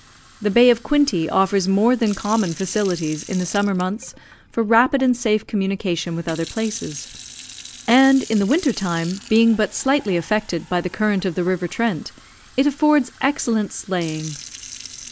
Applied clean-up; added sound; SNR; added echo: none; Fill (with liquid) / Sink (filling or washing); 20 dB; none.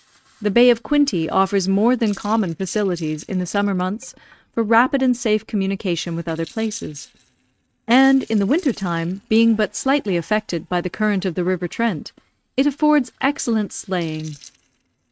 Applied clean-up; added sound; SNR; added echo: neural mask model RNNoise.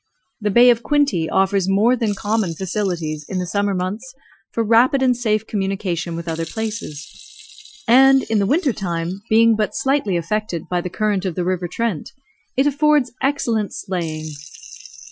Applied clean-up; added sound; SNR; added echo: classical method Wiener filter.